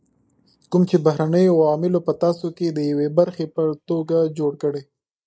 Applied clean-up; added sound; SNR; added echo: neural mask model Resemble Enhance denoiser.